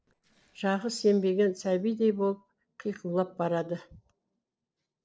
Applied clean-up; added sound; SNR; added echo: neural separator model SepFormer DNS4.